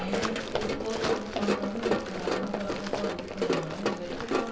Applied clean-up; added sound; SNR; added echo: none; Run; -5 dB; reverberation time 0.6 s.